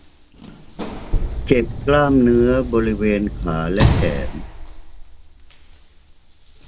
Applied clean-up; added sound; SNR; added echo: none; Sliding door / Slam; 3 dB; none.